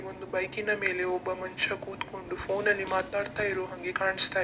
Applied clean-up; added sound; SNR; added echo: none; none; none; none.